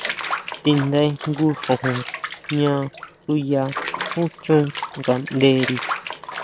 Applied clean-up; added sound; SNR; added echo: none; Bathtub (filling or washing) / Water; 8 dB; none.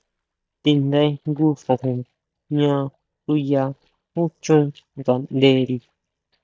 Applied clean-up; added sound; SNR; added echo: neural mask model DeepFilterNet 3.